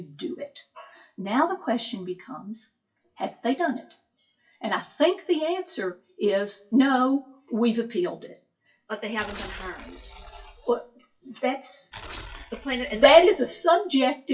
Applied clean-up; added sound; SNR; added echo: classical method WPE with log-MMSE.